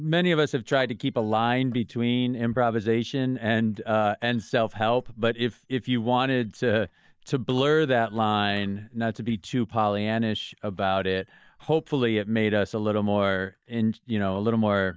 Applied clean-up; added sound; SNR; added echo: neural mask model DeepFilterNet 3.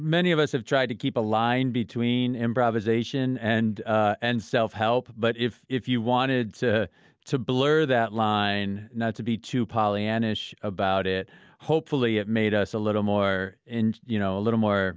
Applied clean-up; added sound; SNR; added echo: none; none; none; none.